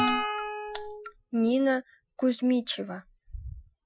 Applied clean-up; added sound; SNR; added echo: classical method Wiener filter.